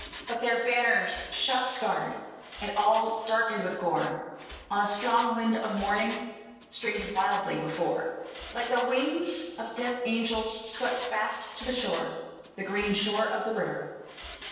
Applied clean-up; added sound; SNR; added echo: none; Mechanisms; 14 dB; reverberation time 1.2 s.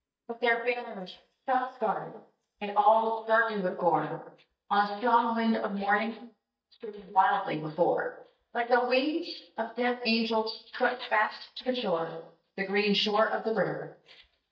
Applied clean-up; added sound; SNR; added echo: neural mask model DeepFilterNet 3.